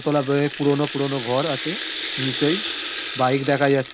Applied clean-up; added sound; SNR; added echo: none; Rattle (instrument); 8 dB; none.